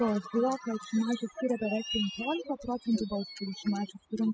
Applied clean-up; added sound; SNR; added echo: classical method spectral subtraction.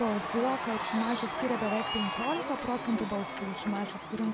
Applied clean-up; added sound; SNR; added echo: none; Cheering; 4 dB; none.